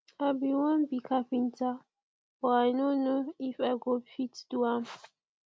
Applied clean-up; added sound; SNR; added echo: none; none; none; none.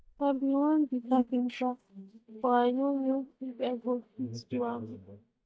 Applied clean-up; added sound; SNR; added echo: neural mask model DeepFilterNet 3.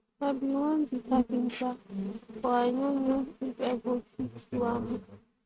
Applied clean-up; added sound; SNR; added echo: neural mask model RNNoise.